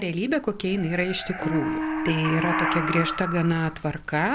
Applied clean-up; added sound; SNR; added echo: none; Wind instrument, woodwind instrument + Animal; 3 dB; none.